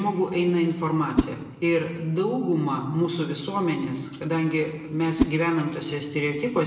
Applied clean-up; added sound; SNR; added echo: none; Whoosh, swoosh, swish; 7 dB; reverberation time 1.0 s.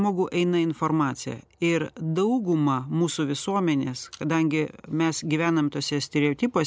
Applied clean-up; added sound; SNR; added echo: none; none; none; none.